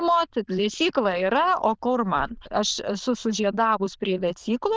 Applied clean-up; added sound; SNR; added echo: neural diffusion model UNIVERSE++.